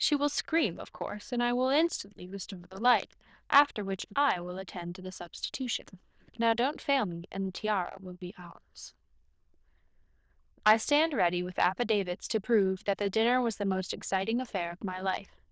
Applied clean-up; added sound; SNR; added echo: neural diffusion model UNIVERSE++.